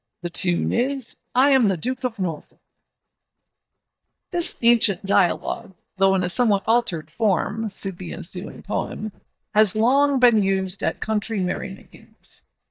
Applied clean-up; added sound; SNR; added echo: neural mask model DeepFilterNet 3.